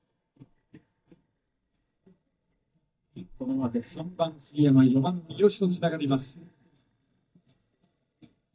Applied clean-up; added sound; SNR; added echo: neural mask model DeepFilterNet 3.